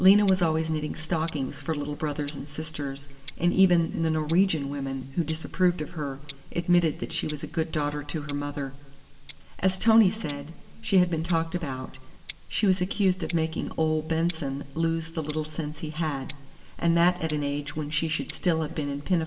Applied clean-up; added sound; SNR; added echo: none; Tick-tock; 10 dB; reverberation time 1.6 s.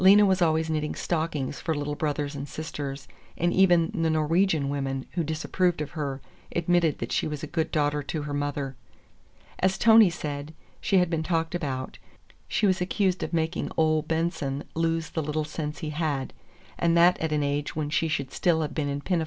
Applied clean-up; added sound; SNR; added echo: none; none; none; none.